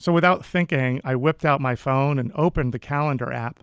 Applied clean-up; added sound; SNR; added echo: none; none; none; none.